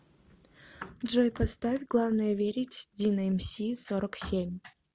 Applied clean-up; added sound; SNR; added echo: none; none; none; none.